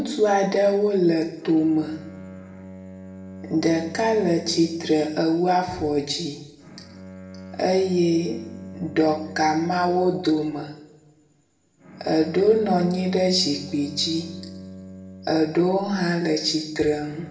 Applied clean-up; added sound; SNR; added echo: none; Bowed string instrument; 18 dB; reverberation time 0.8 s.